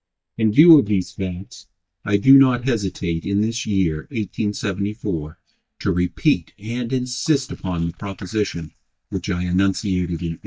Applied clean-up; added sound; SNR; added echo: neural mask model DeepFilterNet 3.